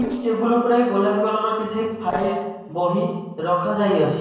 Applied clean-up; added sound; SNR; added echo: neural separator model SepFormer DNS4.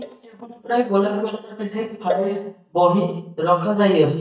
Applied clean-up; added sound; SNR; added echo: neural mask model DeepFilterNet 3.